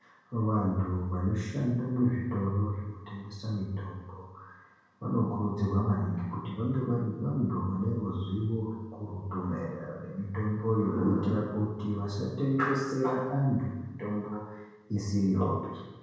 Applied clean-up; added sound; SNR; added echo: none; none; none; reverberation time 1.0 s.